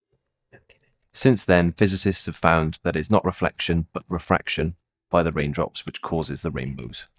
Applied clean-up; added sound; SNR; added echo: neural mask model DeepFilterNet 3.